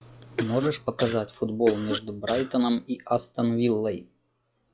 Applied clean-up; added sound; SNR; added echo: classical method log-MMSE.